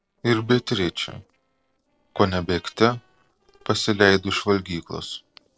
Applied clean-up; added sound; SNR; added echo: neural separator model SepFormer DNS4.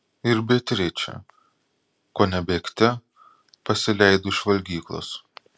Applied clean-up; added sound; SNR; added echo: none; none; none; none.